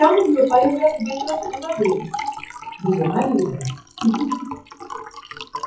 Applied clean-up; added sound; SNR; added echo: classical method WPE with log-MMSE.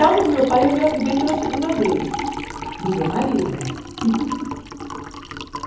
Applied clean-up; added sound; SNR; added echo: none; Liquid; 7 dB; reverberation time 1.3 s.